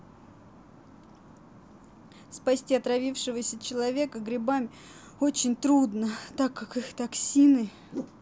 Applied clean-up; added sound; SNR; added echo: none; none; none; none.